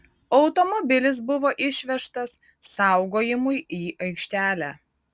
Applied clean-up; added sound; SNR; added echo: none; none; none; none.